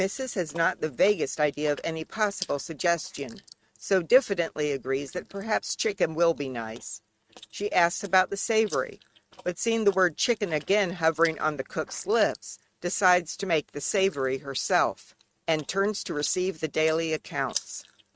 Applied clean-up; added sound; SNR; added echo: neural mask model RNNoise.